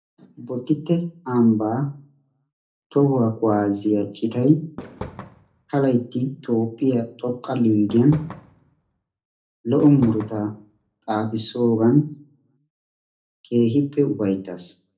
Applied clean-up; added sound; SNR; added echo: none; Fireworks; 17 dB; reverberation time 0.3 s.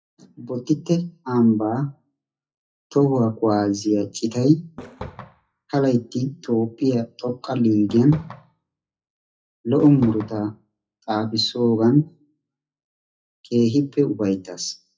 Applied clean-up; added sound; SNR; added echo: classical method WPE with log-MMSE.